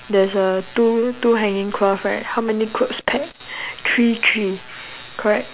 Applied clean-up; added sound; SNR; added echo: none; none; none; none.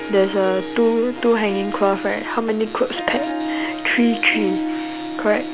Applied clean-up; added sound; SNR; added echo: none; Harp; 7 dB; none.